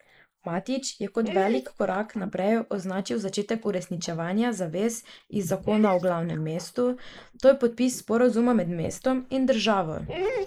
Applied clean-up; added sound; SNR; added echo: neural mask model Resemble Enhance denoiser.